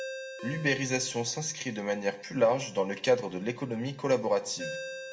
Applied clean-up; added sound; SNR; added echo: none; Ringtone; 14 dB; reverberation time 0.6 s.